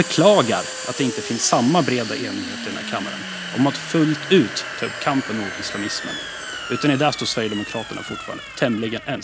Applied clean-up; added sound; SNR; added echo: none; Domestic sounds, home sounds; 9 dB; none.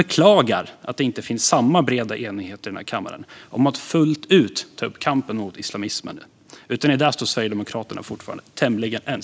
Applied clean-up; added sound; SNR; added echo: none; none; none; none.